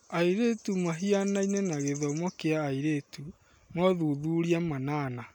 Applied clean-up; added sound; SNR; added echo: none; none; none; none.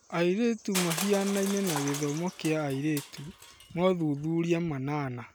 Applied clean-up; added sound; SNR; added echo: none; Crushing; 11 dB; none.